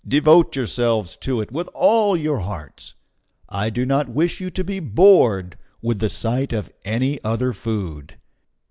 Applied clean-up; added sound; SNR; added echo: none; none; none; none.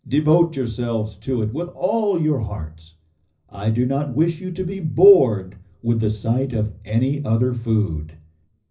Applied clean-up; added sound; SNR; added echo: none; none; none; reverberation time 0.4 s.